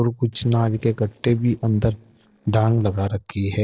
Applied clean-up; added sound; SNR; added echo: neural separator model SepFormer DNS4.